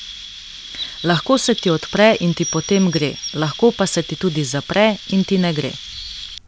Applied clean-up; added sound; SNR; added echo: none; Chirp, tweet; 12 dB; none.